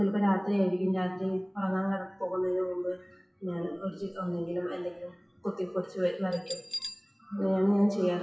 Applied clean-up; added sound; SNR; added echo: classical method WPE with log-MMSE.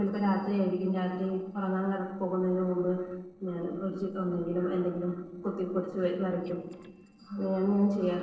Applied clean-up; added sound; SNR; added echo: neural separator model SepFormer DNS4.